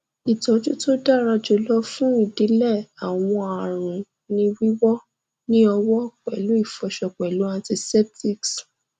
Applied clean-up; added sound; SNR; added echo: none; none; none; none.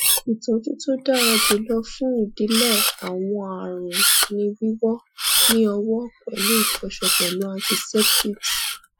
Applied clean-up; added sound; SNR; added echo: classical method Wiener filter.